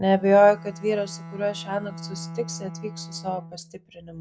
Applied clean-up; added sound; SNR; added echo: none; Bowed string instrument; 15 dB; none.